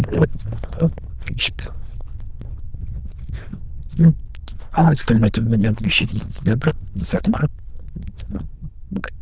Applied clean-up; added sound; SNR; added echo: neural diffusion model UNIVERSE++.